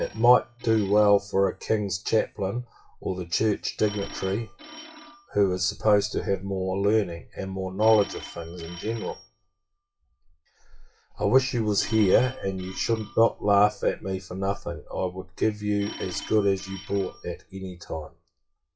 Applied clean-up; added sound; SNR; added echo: classical method WPE with log-MMSE.